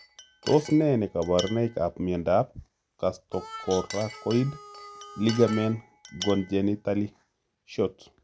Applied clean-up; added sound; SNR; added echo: none; Harmonica + Chink, clink; 16 dB; none.